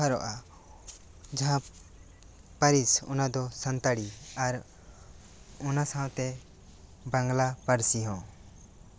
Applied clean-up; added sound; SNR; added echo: none; none; none; none.